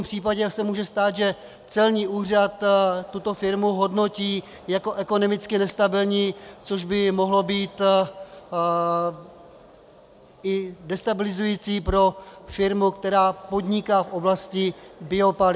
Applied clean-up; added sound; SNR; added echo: none; none; none; none.